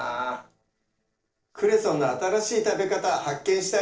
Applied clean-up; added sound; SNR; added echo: neural separator model SepFormer DNS4.